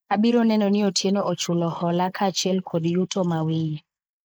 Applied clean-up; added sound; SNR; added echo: neural mask model Resemble Enhance denoiser.